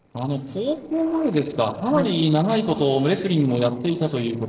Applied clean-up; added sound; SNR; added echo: neural separator model SepFormer DNS4.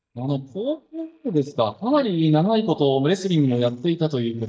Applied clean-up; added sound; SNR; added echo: neural mask model DeepFilterNet 3.